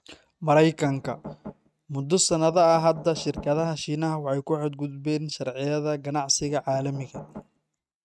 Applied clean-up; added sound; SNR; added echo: neural mask model RNNoise.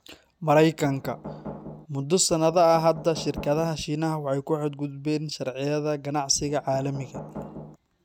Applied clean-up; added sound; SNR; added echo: none; Knock; 14 dB; none.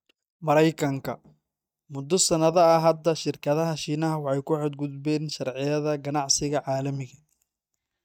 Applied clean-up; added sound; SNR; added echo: neural mask model DeepFilterNet 3.